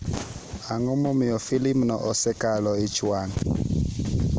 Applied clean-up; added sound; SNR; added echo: none; Bass drum / Snare drum / Drum kit; 19 dB; none.